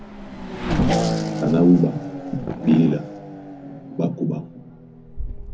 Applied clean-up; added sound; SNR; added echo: none; Race car, auto racing / Accelerating, revving, vroom; 4 dB; reverberation time 0.3 s.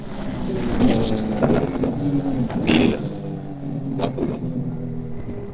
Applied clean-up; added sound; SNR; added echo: neural separator model SepFormer DNS4.